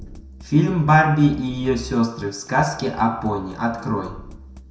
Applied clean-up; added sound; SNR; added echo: none; Drum kit; 18 dB; reverberation time 0.6 s.